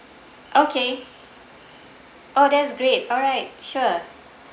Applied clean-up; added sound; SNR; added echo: none; none; none; none.